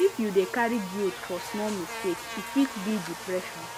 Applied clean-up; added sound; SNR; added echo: none; Buzz; 9 dB; none.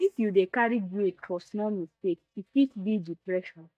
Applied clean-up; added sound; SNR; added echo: neural mask model DeepFilterNet 3.